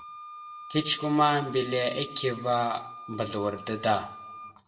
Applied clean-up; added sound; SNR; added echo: none; Wind instrument, woodwind instrument; 14 dB; reverberation time 0.6 s.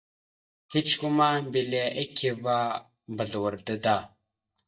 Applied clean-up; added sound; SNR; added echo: neural mask model DeepFilterNet 3.